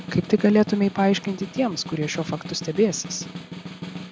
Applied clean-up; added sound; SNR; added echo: none; Snare drum; 13 dB; none.